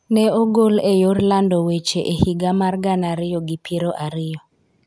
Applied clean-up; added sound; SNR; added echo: none; none; none; none.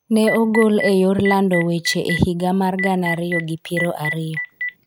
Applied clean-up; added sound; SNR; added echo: neural mask model RNNoise.